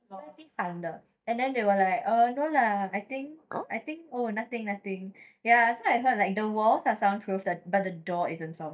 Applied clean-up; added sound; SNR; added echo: neural mask model DeepFilterNet 3.